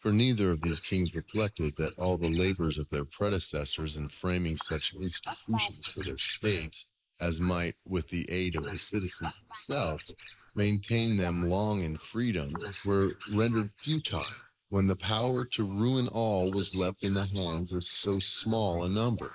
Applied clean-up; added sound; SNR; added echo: neural mask model Resemble Enhance denoiser.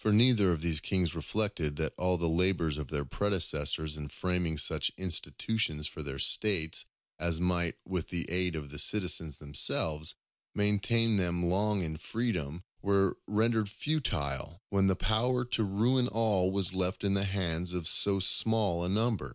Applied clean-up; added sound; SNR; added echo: none; none; none; none.